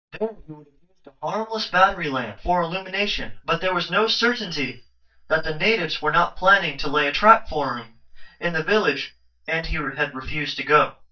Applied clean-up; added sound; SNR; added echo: neural mask model DeepFilterNet 3.